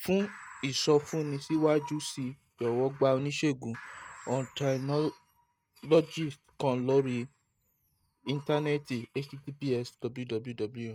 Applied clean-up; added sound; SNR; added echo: neural mask model RNNoise.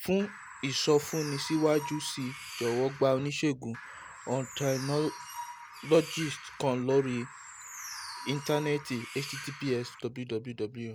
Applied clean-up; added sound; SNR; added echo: none; Bird; 12 dB; none.